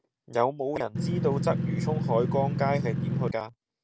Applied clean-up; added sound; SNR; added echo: none; Engine; -2 dB; none.